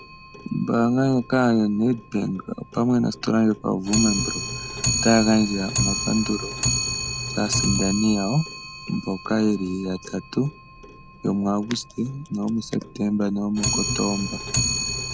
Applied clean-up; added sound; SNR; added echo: none; Clock; 5 dB; none.